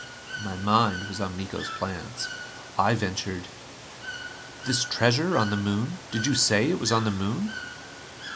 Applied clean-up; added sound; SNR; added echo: none; Water / Bird; 11 dB; none.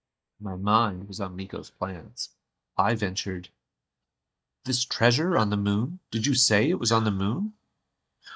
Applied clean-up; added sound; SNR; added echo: neural mask model DeepFilterNet 3.